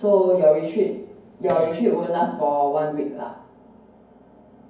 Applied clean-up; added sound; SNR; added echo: none; Fart; 19 dB; reverberation time 0.9 s.